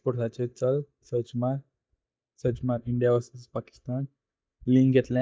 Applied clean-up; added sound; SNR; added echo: neural mask model DeepFilterNet 3.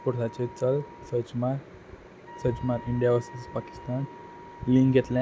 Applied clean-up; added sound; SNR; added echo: none; Wind instrument, woodwind instrument; 20 dB; none.